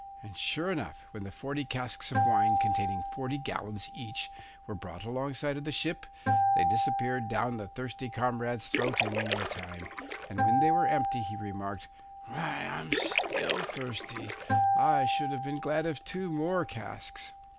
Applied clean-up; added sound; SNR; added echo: none; Splash, splatter + Acoustic guitar; -2 dB; none.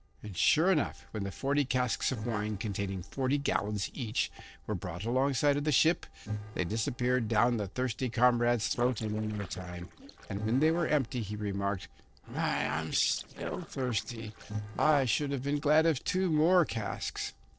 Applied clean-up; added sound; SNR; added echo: neural separator model SepFormer DNS4.